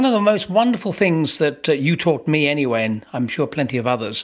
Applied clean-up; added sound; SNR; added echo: none; none; none; none.